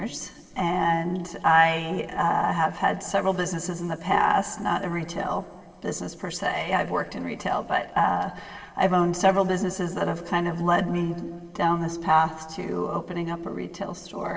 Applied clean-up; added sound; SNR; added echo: neural separator model SepFormer DNS4.